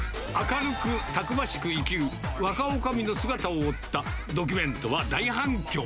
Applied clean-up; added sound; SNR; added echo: none; none; none; none.